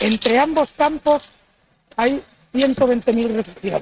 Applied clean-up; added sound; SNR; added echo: neural mask model RNNoise.